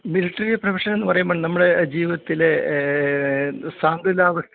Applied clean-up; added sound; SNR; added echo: none; none; none; none.